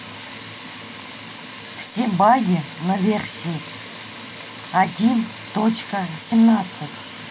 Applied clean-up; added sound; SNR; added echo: none; none; none; none.